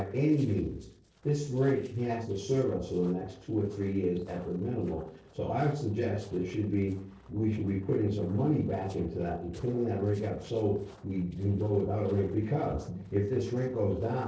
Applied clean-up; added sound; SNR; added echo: neural separator model SepFormer DNS4.